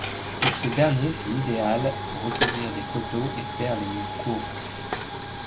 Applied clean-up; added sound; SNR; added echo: none; Coin (dropping); 1 dB; none.